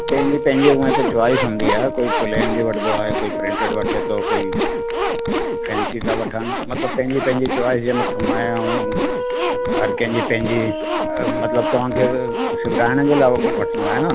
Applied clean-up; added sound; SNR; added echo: none; Brass instrument + Zipper (clothing); 0 dB; none.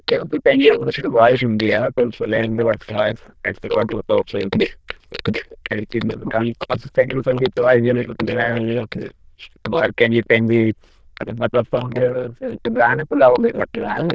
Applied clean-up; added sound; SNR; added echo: neural diffusion model UNIVERSE++.